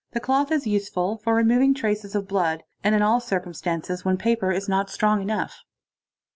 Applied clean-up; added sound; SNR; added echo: none; none; none; none.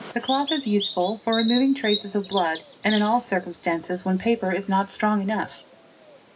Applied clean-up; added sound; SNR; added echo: none; Bird vocalization, bird call, bird song; 9 dB; reverberation time 0.2 s.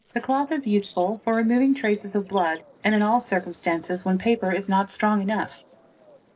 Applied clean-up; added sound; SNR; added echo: neural separator model SepFormer DNS4.